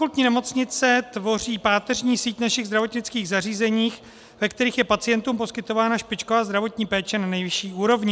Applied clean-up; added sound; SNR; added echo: none; none; none; none.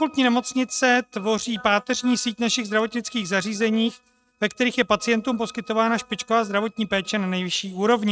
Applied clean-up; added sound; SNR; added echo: neural mask model RNNoise.